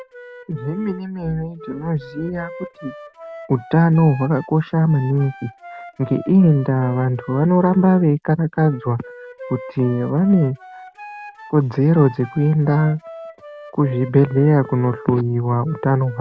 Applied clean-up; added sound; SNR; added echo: none; Wind instrument, woodwind instrument; 19 dB; none.